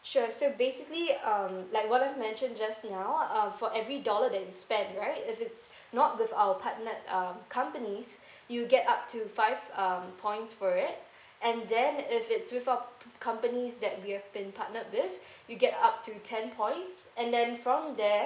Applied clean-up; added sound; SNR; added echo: none; none; none; none.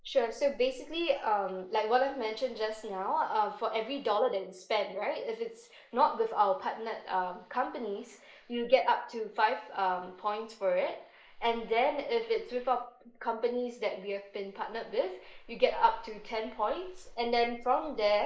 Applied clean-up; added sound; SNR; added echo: neural mask model Resemble Enhance denoiser.